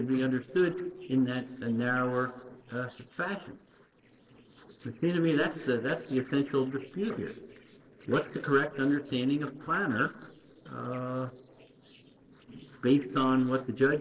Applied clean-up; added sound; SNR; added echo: neural separator model SepFormer DNS4.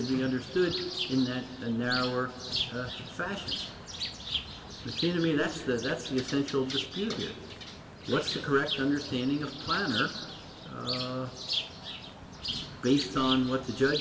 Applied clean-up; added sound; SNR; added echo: none; Bird; 7 dB; reverberation time 1.8 s.